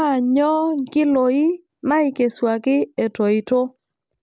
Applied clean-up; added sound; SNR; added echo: none; none; none; none.